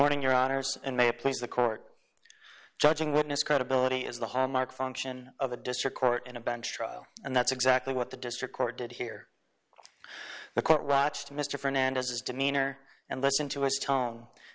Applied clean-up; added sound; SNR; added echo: none; none; none; none.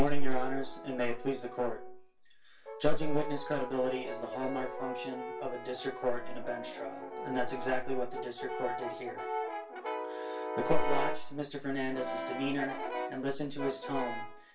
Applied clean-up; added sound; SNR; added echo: none; Brass instrument; 9 dB; reverberation time 0.2 s.